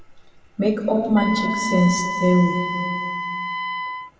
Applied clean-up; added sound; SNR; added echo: none; Wind instrument, woodwind instrument; 6 dB; reverberation time 2.1 s.